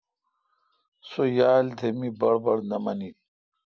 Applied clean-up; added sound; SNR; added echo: none; none; none; none.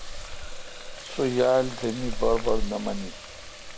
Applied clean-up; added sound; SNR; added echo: none; Water tap, faucet; 3 dB; none.